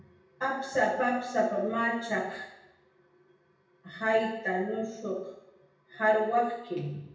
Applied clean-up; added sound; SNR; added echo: none; none; none; reverberation time 0.8 s.